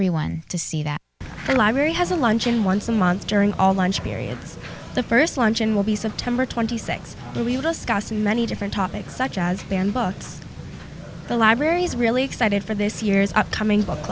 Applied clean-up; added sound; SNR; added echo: none; none; none; none.